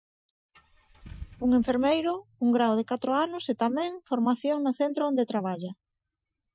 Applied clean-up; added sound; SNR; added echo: classical method Wiener filter.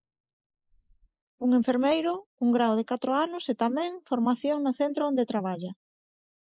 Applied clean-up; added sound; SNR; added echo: neural mask model Resemble Enhance denoiser.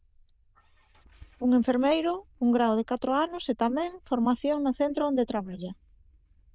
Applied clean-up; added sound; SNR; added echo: neural diffusion model UNIVERSE++.